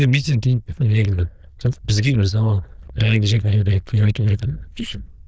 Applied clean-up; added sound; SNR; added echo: neural diffusion model UNIVERSE++.